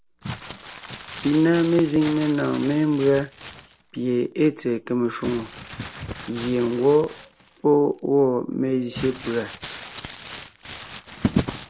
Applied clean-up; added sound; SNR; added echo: none; Crumpling, crinkling; 11 dB; none.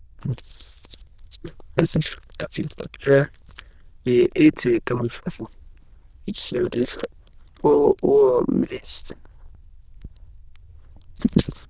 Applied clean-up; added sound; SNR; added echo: neural diffusion model UNIVERSE++.